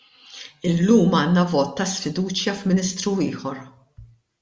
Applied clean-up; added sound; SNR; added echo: none; none; none; none.